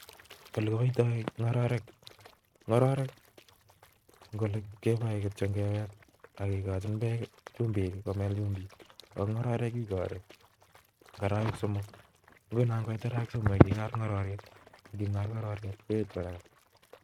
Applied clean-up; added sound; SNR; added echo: neural mask model RNNoise.